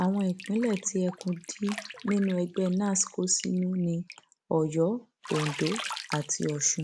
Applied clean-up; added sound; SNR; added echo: none; Bathtub (filling or washing); 14 dB; none.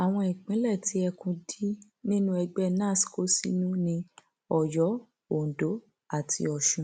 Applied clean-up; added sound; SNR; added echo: none; none; none; none.